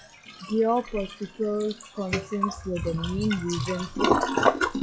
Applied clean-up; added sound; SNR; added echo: classical method log-MMSE.